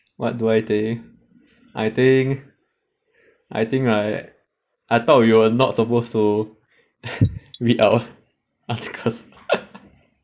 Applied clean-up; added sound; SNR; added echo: neural mask model Resemble Enhance denoiser.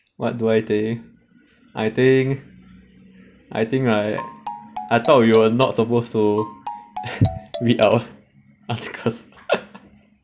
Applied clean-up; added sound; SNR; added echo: none; Marimba, xylophone; 12 dB; none.